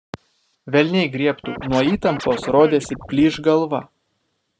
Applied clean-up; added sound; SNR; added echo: neural mask model RNNoise.